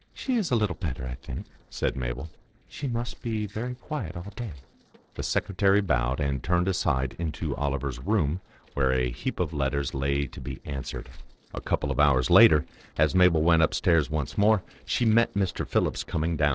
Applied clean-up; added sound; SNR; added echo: neural separator model SepFormer DNS4.